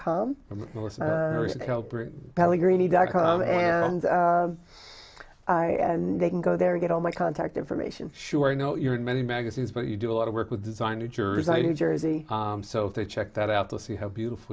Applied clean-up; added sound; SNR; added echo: none; none; none; none.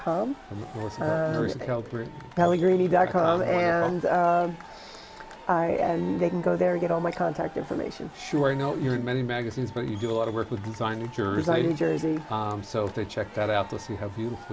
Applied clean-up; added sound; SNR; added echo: none; Crowd / Cheering; 17 dB; none.